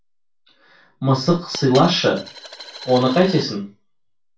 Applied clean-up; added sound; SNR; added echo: none; Coin (dropping); 14 dB; reverberation time 0.2 s.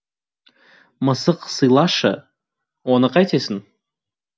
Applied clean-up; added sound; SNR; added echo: none; none; none; none.